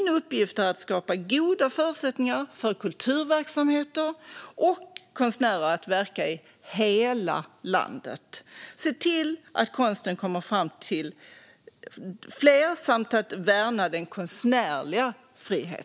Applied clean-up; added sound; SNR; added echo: none; none; none; none.